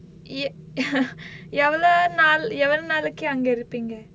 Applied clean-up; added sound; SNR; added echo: none; none; none; none.